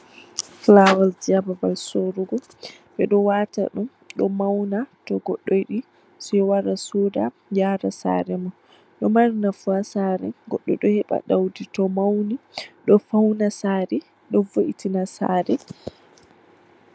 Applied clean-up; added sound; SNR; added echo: none; none; none; none.